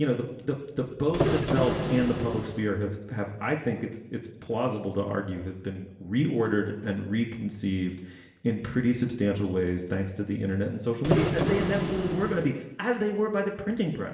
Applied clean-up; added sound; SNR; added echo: none; Printer; 0 dB; reverberation time 0.9 s.